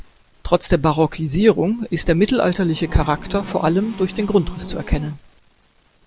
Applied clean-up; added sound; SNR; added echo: none; Buzz; 15 dB; none.